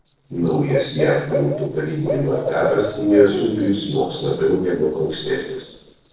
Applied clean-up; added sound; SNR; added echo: neural separator model SepFormer DNS4.